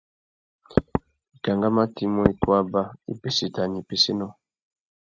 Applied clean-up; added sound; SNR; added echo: neural mask model RNNoise.